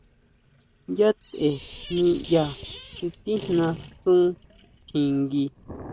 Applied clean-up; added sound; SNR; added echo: none; Sink (filling or washing); 14 dB; none.